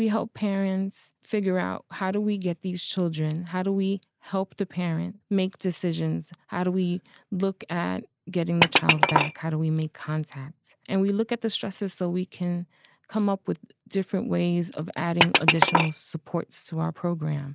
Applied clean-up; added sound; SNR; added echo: none; Glass; -1 dB; none.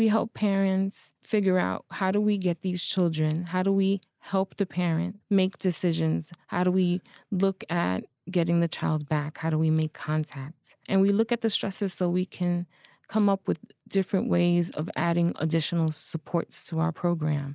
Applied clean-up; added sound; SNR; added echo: none; none; none; none.